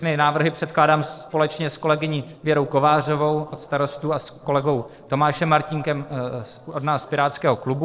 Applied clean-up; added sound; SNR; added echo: neural separator model SepFormer DNS4.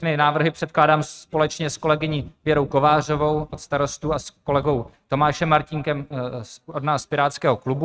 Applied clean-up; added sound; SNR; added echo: neural mask model RNNoise.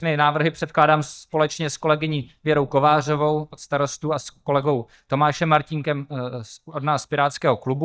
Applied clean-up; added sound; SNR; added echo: neural mask model DeepFilterNet 3.